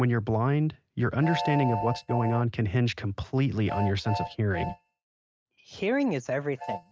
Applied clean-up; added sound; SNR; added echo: neural mask model RNNoise.